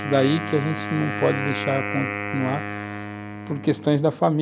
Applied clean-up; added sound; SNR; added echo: none; Wind instrument, woodwind instrument; 6 dB; none.